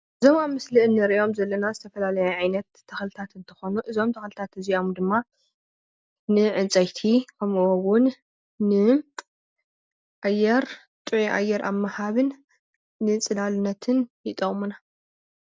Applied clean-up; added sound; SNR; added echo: none; none; none; none.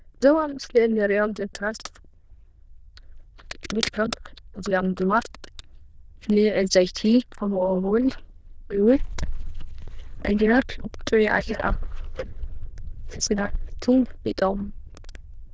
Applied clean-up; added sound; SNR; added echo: neural diffusion model UNIVERSE++.